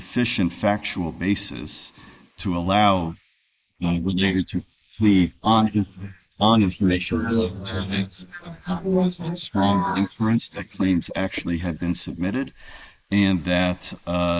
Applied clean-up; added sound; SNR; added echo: neural mask model Resemble Enhance denoiser.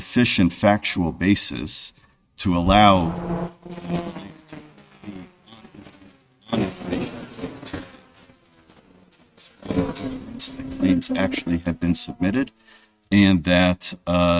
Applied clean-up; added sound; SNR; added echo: neural mask model RNNoise.